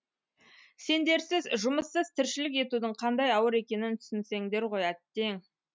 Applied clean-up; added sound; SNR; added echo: none; none; none; none.